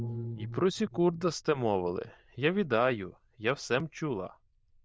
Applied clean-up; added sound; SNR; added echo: neural diffusion model UNIVERSE++.